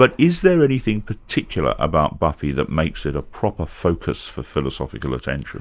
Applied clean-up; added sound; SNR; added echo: none; none; none; none.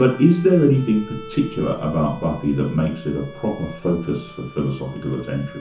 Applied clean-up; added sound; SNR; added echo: none; Bowed string instrument; 19 dB; reverberation time 0.9 s.